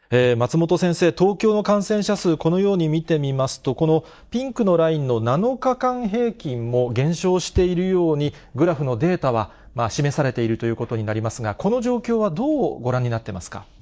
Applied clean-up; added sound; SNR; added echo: neural mask model DeepFilterNet 3.